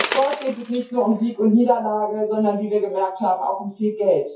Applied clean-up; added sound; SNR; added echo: classical method WPE with log-MMSE.